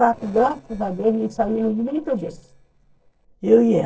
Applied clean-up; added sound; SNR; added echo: neural separator model SepFormer DNS4.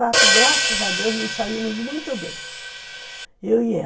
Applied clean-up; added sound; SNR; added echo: none; Hi-hat; -4 dB; reverberation time 0.2 s.